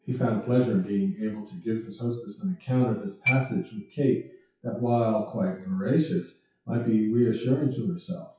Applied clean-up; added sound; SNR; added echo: classical method WPE with log-MMSE.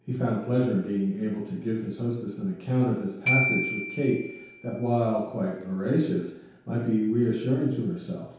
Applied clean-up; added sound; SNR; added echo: none; Glockenspiel; 6 dB; reverberation time 0.8 s.